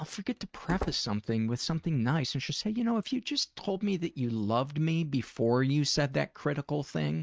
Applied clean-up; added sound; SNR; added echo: neural mask model RNNoise.